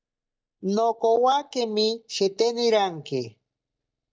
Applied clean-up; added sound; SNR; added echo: neural mask model DeepFilterNet 3.